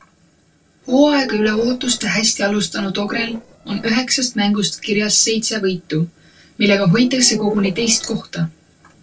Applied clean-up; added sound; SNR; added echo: neural separator model SepFormer DNS4.